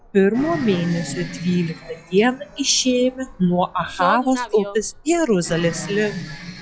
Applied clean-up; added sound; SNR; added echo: classical method log-MMSE.